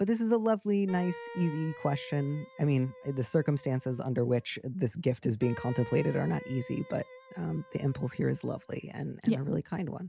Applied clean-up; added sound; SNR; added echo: none; Wind instrument, woodwind instrument; 17 dB; none.